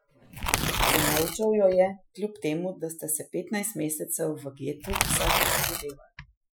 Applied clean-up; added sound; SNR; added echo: classical method Wiener filter.